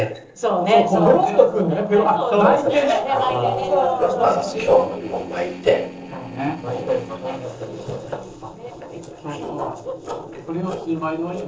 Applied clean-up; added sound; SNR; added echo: neural separator model SepFormer DNS4.